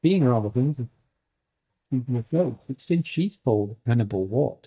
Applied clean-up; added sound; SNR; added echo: neural mask model DeepFilterNet 3.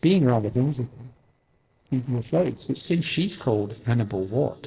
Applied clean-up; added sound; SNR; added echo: neural separator model SepFormer DNS4.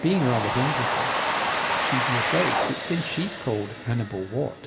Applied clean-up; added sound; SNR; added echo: none; Domestic sounds, home sounds; 0 dB; reverberation time 1.8 s.